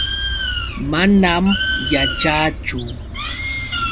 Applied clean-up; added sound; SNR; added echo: none; Bird; 3 dB; none.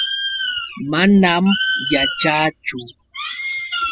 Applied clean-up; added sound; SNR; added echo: classical method spectral subtraction.